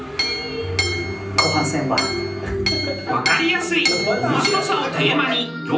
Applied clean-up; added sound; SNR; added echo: none; Chink, clink; 4 dB; reverberation time 0.6 s.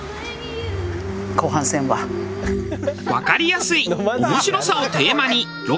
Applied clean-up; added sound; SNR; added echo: none; none; none; none.